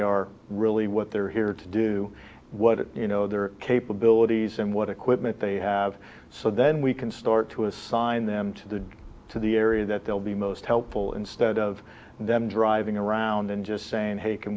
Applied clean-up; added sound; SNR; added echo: none; none; none; none.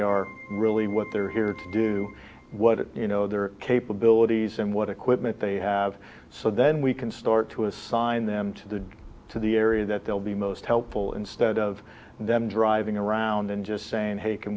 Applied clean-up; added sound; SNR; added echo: none; Keyboard (musical); 19 dB; none.